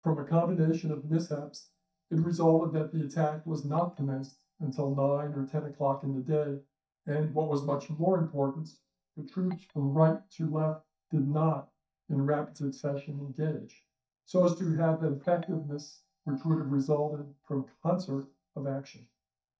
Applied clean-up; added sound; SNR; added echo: neural mask model DeepFilterNet 3.